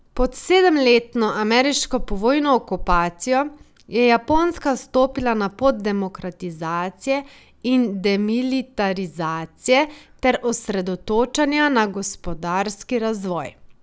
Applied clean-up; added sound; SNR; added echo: none; none; none; none.